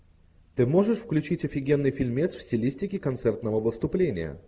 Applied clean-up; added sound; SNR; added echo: none; none; none; none.